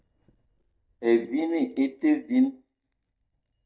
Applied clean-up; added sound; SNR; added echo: neural mask model DeepFilterNet 3.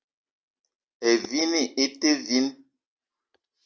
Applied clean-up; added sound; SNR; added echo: none; none; none; none.